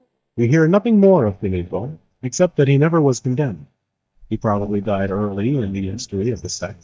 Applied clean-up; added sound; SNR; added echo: neural mask model DeepFilterNet 3.